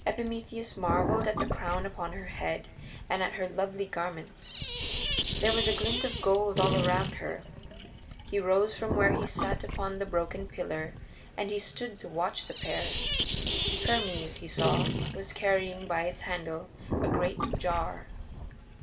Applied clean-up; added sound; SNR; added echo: none; Sink (filling or washing); 2 dB; reverberation time 1.6 s.